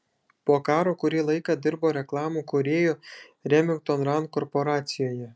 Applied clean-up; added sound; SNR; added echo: none; none; none; none.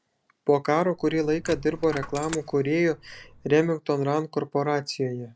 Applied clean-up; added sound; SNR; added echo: none; Coin (dropping); 16 dB; none.